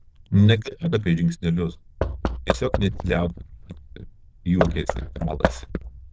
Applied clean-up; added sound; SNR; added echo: neural diffusion model UNIVERSE++.